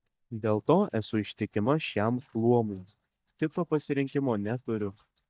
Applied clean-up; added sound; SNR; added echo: neural mask model DeepFilterNet 3.